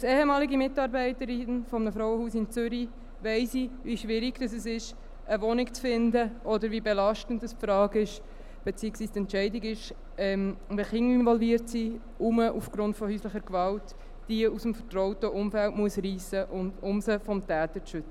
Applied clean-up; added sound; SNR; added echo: none; Bus; 14 dB; none.